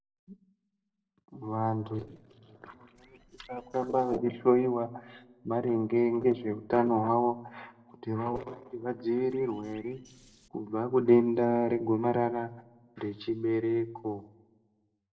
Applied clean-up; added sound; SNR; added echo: neural separator model SepFormer DNS4.